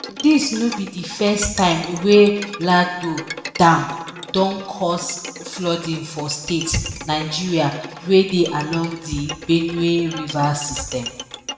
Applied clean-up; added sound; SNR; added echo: none; Bowed string instrument; 15 dB; reverberation time 1.0 s.